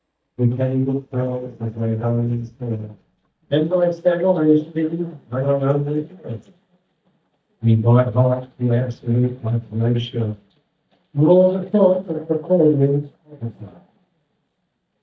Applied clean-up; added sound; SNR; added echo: neural mask model DeepFilterNet 3.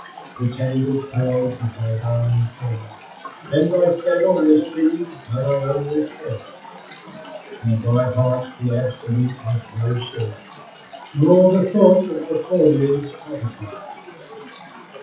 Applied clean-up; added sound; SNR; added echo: classical method WPE with log-MMSE.